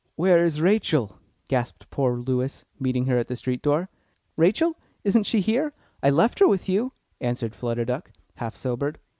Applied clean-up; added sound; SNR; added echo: none; none; none; none.